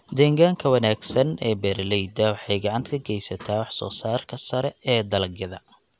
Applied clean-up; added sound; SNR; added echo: none; none; none; none.